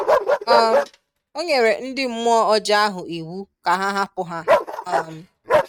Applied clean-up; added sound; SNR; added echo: neural mask model RNNoise.